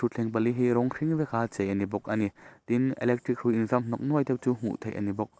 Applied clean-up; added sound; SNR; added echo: neural mask model Resemble Enhance denoiser.